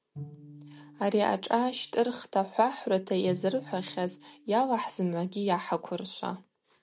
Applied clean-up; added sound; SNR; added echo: none; Bowed string instrument; 19 dB; none.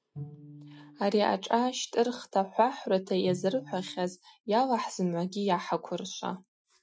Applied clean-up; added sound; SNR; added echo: classical method Wiener filter.